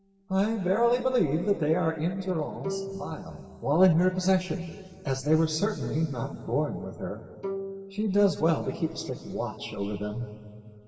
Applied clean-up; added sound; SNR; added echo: none; Bowed string instrument; 16 dB; reverberation time 2.4 s.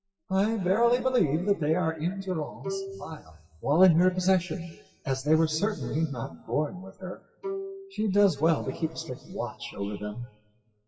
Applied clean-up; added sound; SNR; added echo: classical method WPE with log-MMSE.